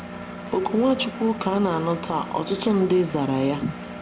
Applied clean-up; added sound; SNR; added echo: none; Engine; 11 dB; none.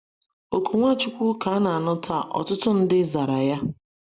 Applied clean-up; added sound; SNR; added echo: none; none; none; none.